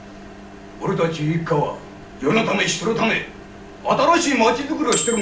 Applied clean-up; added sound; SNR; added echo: none; Microwave oven; 12 dB; reverberation time 0.4 s.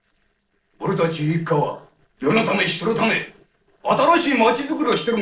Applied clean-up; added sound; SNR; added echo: neural separator model SepFormer DNS4.